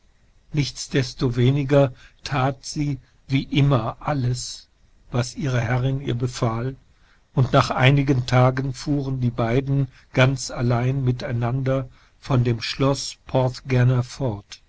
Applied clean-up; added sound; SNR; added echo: none; none; none; none.